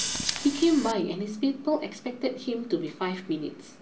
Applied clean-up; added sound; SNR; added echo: none; Scissors; 10 dB; none.